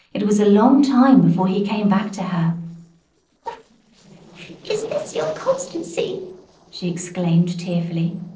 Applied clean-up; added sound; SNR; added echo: neural separator model SepFormer DNS4.